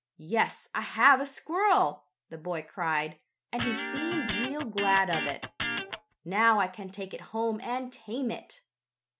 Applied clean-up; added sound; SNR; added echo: none; Electric guitar; 4 dB; none.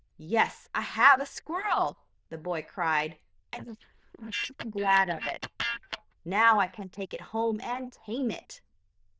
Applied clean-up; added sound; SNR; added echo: neural diffusion model UNIVERSE++.